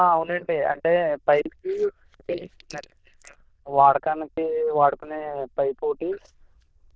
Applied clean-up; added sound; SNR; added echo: neural diffusion model UNIVERSE++.